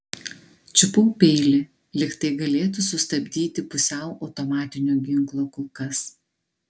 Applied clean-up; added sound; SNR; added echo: none; none; none; none.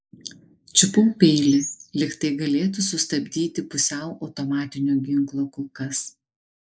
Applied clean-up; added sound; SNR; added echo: neural mask model Resemble Enhance denoiser.